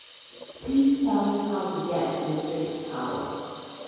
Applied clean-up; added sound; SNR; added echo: none; Sink (filling or washing) / Water tap, faucet; 15 dB; reverberation time 2.2 s.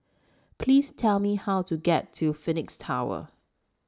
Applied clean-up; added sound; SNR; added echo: none; none; none; none.